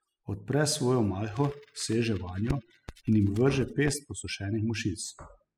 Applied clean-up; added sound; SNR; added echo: classical method spectral subtraction.